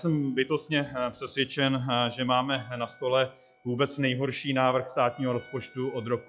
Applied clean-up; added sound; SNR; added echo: classical method log-MMSE.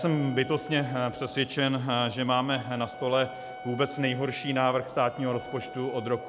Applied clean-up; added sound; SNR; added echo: none; Wind instrument, woodwind instrument; 16 dB; none.